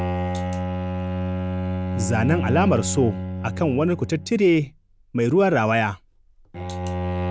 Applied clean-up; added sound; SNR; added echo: none; Bowed string instrument; 4 dB; none.